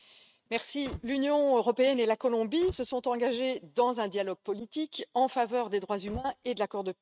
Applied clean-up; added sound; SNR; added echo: neural mask model RNNoise.